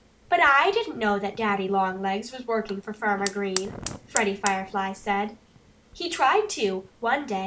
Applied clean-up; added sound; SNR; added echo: none; Fire; 14 dB; none.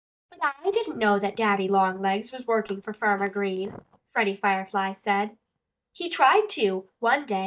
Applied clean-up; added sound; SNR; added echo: neural mask model DeepFilterNet 3.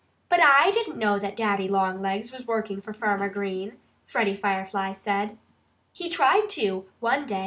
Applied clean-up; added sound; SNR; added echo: none; none; none; none.